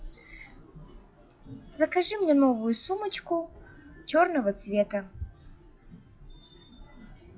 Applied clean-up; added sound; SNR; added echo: classical method log-MMSE.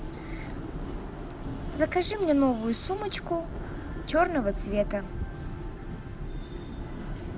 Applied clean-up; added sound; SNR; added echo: none; Thunder; 12 dB; none.